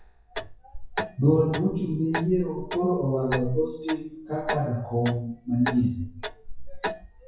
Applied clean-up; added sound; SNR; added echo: classical method WPE with log-MMSE.